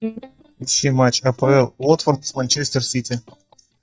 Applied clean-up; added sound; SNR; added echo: neural mask model DeepFilterNet 3.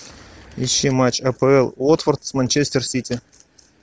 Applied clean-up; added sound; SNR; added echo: none; none; none; none.